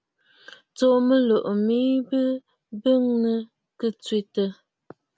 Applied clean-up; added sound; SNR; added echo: none; none; none; none.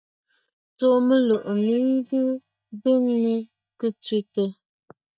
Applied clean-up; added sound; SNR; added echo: neural mask model DeepFilterNet 3.